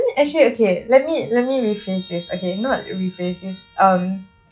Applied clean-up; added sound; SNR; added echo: classical method log-MMSE.